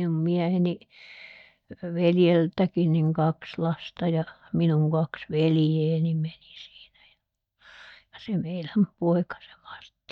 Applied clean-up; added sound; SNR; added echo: neural mask model DeepFilterNet 3.